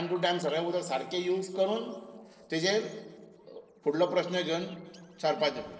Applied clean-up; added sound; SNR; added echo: neural separator model SepFormer DNS4.